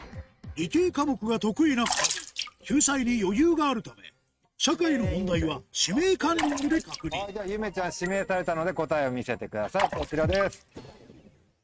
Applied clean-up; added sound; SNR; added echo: neural mask model RNNoise.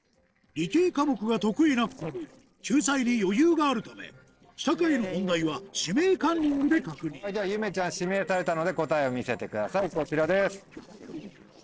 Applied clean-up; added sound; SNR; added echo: neural separator model SepFormer DNS4.